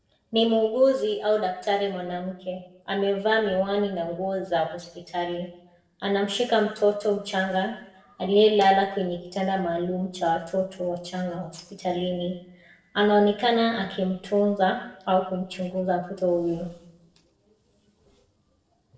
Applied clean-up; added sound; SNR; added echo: neural separator model SepFormer DNS4.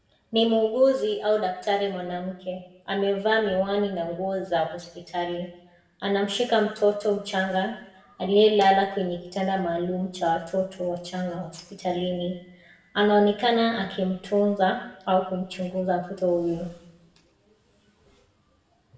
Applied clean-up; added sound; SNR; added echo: none; Snare drum; 19 dB; reverberation time 0.7 s.